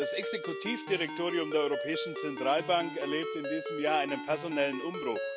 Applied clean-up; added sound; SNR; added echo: none; Ringtone; 5 dB; none.